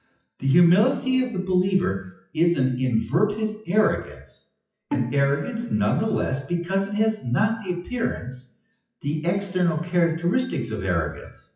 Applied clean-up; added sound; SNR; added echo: classical method WPE with log-MMSE.